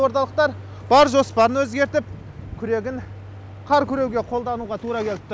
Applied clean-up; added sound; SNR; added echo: none; none; none; none.